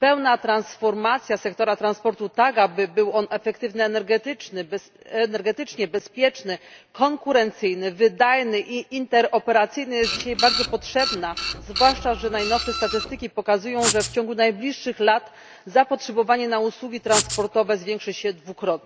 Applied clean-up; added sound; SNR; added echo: none; Writing + Printer; 5 dB; none.